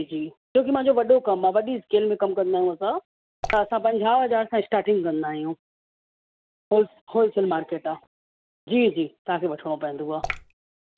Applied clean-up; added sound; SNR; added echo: none; Drip / Water; 7 dB; none.